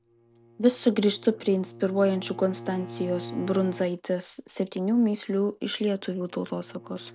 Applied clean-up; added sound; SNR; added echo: none; Bowed string instrument; 17 dB; none.